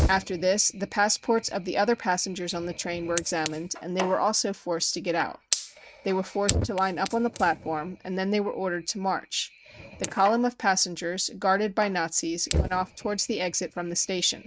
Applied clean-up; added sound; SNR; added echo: neural mask model RNNoise.